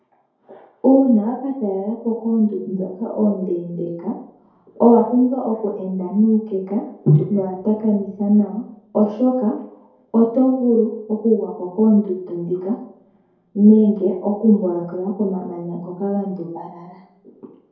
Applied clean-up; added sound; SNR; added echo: none; none; none; reverberation time 2.2 s.